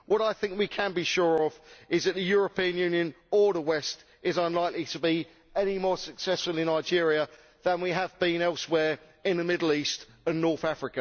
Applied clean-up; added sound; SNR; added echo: none; none; none; none.